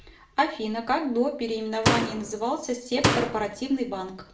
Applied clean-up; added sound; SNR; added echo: none; Slam; 0 dB; reverberation time 0.4 s.